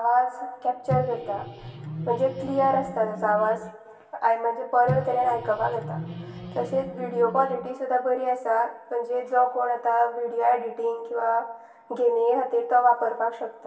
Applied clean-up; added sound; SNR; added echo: none; Microwave oven; 10 dB; reverberation time 0.3 s.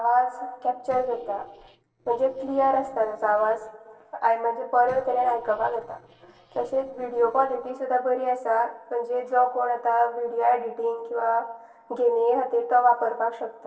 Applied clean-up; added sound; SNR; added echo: neural separator model SepFormer DNS4.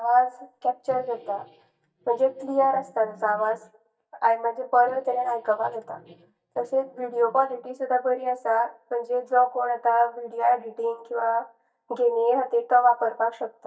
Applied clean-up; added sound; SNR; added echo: neural mask model DeepFilterNet 3.